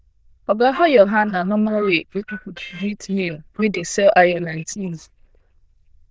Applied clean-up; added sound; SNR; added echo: neural diffusion model UNIVERSE++.